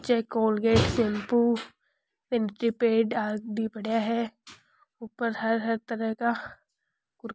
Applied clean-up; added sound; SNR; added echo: none; none; none; none.